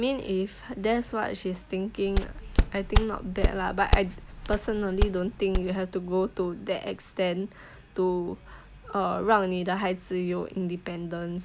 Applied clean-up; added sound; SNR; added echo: none; Walk, footsteps; -2 dB; none.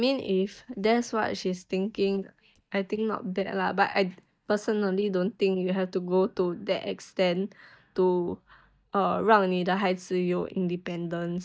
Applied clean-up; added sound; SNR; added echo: neural mask model DeepFilterNet 3.